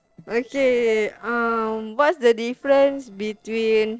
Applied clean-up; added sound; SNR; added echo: neural separator model SepFormer DNS4.